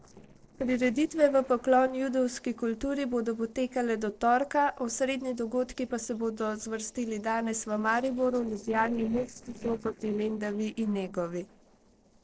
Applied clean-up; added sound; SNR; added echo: neural separator model SepFormer DNS4.